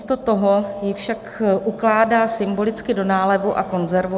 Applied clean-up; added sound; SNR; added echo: none; none; none; none.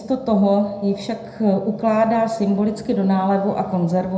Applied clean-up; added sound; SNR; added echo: none; none; none; reverberation time 0.4 s.